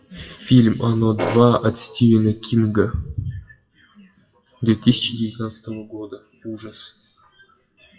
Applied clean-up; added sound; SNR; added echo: classical method WPE with log-MMSE.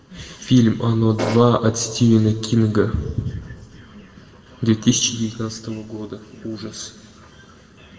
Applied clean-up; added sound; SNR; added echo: none; Fart; 4 dB; reverberation time 1.0 s.